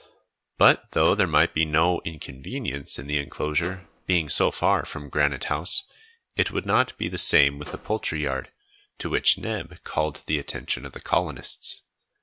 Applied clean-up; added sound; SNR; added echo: none; Microwave oven; 19 dB; none.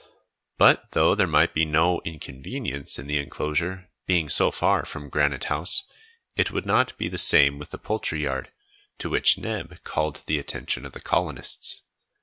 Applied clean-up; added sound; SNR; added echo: none; none; none; none.